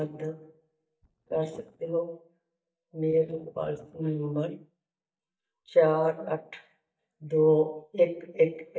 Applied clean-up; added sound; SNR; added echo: neural mask model DeepFilterNet 3.